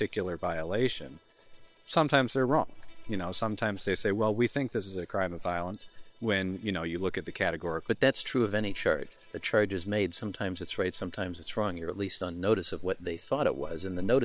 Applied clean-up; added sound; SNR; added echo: neural separator model SepFormer WHAM!.